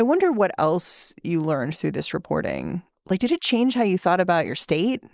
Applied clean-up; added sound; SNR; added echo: neural mask model Resemble Enhance denoiser.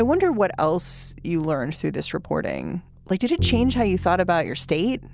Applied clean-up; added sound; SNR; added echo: none; Bowed string instrument; 11 dB; none.